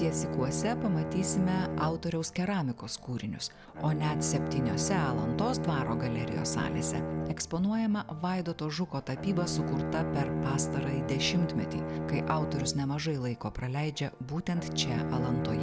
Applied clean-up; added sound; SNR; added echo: none; Bowed string instrument; 2 dB; none.